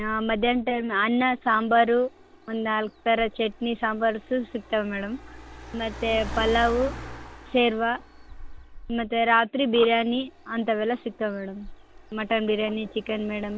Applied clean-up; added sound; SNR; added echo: none; Car; 15 dB; none.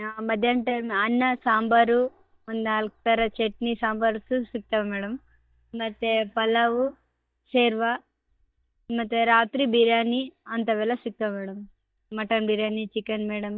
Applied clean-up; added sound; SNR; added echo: neural mask model DeepFilterNet 3.